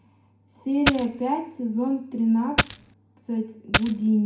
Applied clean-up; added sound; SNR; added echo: none; Coin (dropping); -2 dB; reverberation time 0.5 s.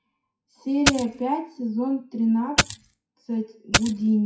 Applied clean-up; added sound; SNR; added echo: classical method WPE with log-MMSE.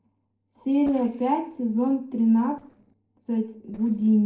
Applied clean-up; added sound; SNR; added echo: neural separator model SepFormer DNS4.